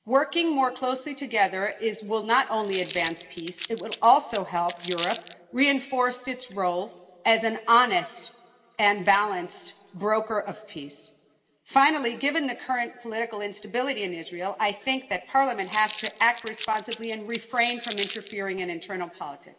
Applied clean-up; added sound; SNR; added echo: none; Crumpling, crinkling; 3 dB; reverberation time 1.4 s.